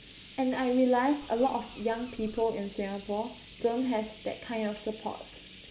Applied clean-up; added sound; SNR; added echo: none; Frying (food) + Bird; 18 dB; none.